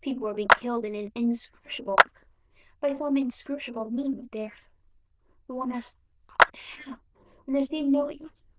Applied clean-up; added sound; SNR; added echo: neural diffusion model UNIVERSE++.